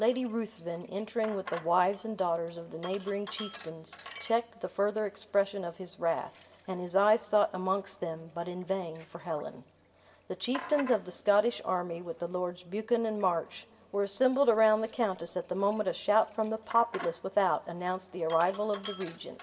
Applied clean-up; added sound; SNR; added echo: none; Sink (filling or washing); 18 dB; reverberation time 1.4 s.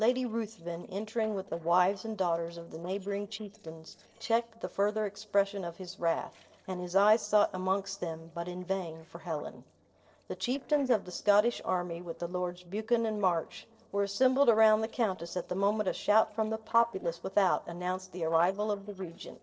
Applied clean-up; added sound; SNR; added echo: neural separator model SepFormer DNS4.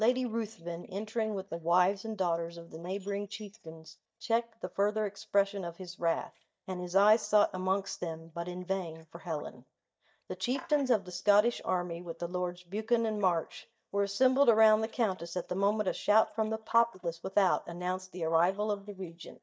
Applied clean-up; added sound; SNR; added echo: neural mask model DeepFilterNet 3.